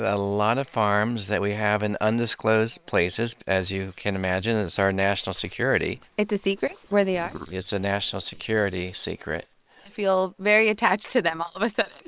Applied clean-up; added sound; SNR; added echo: neural separator model SepFormer WHAM!.